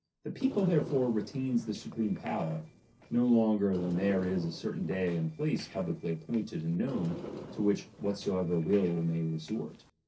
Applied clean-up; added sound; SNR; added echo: neural separator model SepFormer DNS4.